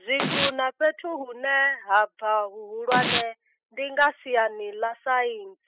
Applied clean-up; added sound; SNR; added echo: classical method spectral subtraction.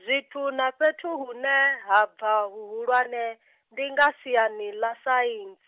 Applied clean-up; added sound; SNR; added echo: none; none; none; none.